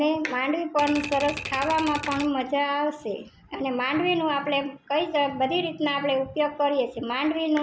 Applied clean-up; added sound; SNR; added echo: none; Typewriter; 10 dB; none.